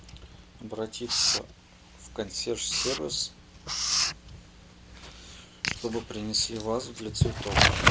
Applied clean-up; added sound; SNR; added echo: none; Writing; -5 dB; none.